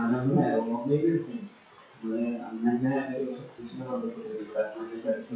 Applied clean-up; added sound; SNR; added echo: classical method WPE with log-MMSE.